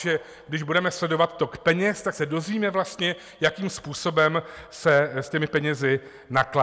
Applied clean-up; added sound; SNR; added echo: none; none; none; none.